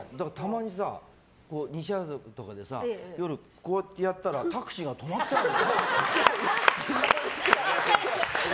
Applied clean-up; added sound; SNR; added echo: none; none; none; none.